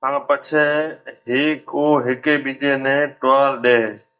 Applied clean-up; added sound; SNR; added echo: neural mask model DeepFilterNet 3.